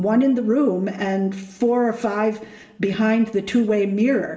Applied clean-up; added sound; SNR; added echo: none; none; none; reverberation time 0.9 s.